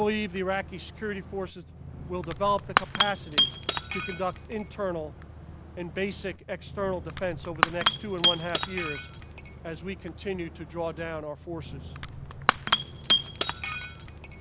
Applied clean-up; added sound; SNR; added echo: none; Shatter / Crushing; -2 dB; none.